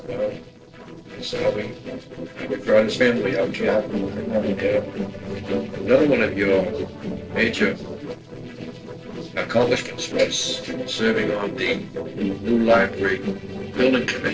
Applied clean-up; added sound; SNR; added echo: neural separator model SepFormer DNS4.